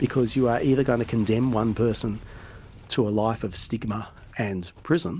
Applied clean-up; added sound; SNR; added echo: none; Boom; 19 dB; none.